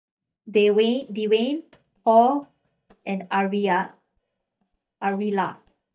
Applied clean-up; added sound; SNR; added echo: neural mask model DeepFilterNet 3.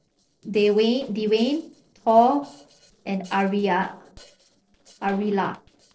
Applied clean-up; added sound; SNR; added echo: neural separator model SepFormer DNS4.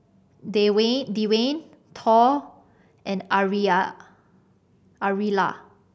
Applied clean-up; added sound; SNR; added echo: none; none; none; none.